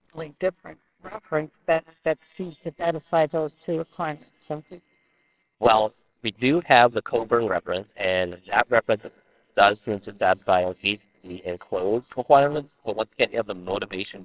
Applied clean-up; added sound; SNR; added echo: neural separator model SepFormer WHAMR!.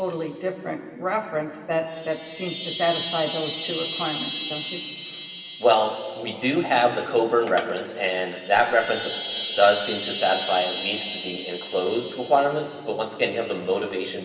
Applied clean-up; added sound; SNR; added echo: none; Chime; 10 dB; reverberation time 2.5 s.